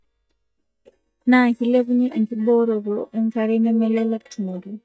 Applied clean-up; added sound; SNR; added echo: neural mask model DeepFilterNet 3.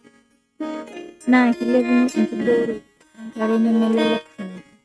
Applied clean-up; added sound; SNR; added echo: neural mask model RNNoise.